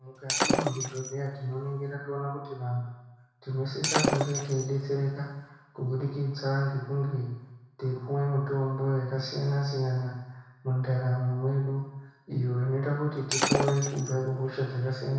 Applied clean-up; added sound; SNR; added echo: none; Shatter; 2 dB; reverberation time 1.0 s.